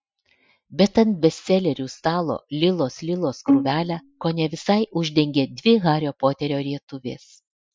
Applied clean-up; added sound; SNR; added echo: classical method Wiener filter.